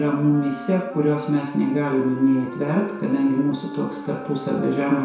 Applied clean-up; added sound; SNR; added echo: none; Wind instrument, woodwind instrument; 14 dB; reverberation time 0.7 s.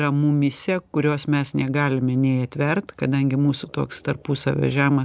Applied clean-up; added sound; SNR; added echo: none; none; none; none.